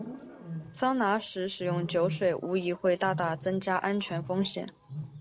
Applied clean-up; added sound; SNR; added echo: none; Wild animals; 10 dB; none.